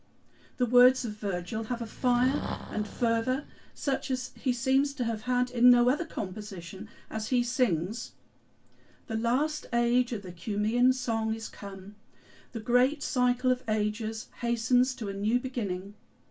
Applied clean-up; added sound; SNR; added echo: none; Breathing; 12 dB; reverberation time 0.2 s.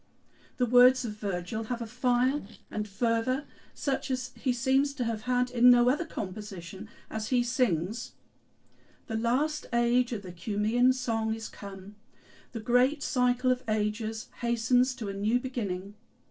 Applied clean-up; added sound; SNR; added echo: neural separator model SepFormer DNS4.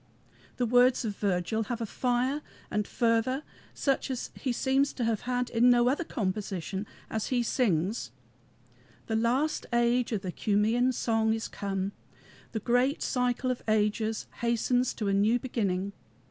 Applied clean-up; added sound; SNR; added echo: none; none; none; none.